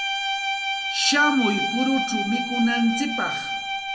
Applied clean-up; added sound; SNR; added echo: none; Bowed string instrument; 2 dB; reverberation time 0.4 s.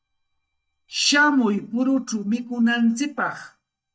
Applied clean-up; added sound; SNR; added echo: neural mask model DeepFilterNet 3.